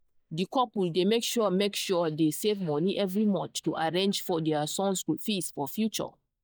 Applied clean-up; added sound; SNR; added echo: neural mask model DeepFilterNet 3.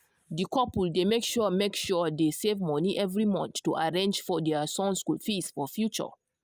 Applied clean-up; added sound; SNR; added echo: none; none; none; none.